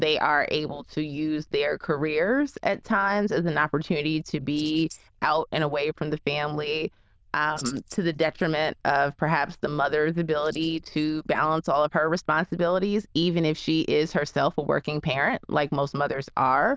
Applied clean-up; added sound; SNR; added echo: neural diffusion model UNIVERSE++.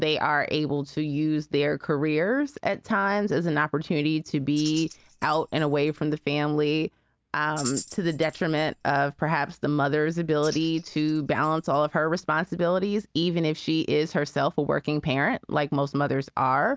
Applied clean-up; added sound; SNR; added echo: neural mask model Resemble Enhance denoiser.